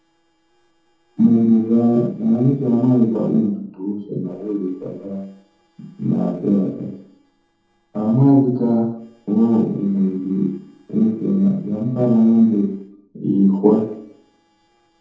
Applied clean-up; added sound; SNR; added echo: neural separator model SepFormer DNS4.